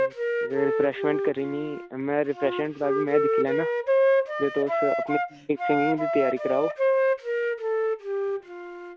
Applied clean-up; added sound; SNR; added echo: none; Wind instrument, woodwind instrument; -2 dB; none.